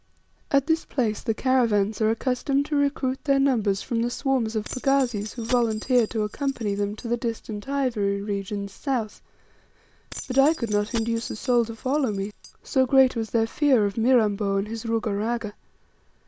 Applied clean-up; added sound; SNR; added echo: none; Keys jangling; 15 dB; none.